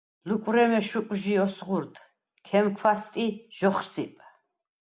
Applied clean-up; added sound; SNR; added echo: none; none; none; none.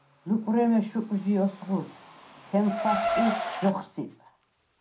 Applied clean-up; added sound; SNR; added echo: none; Car; 7 dB; reverberation time 0.3 s.